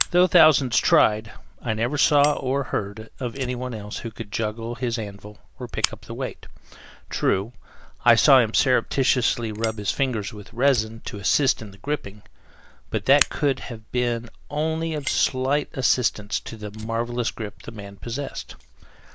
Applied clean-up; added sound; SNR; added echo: none; Fire; 15 dB; none.